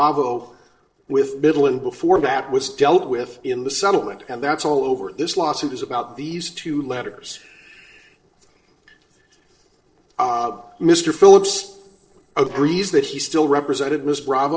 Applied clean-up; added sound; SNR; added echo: neural separator model SepFormer DNS4.